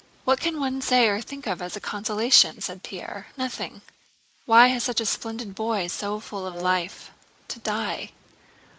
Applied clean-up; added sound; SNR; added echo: neural mask model Resemble Enhance denoiser.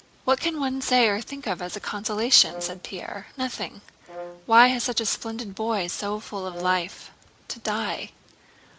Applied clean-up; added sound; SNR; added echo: none; Brass instrument; 16 dB; none.